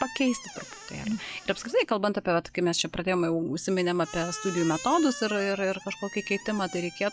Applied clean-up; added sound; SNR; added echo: none; Squeak; 15 dB; none.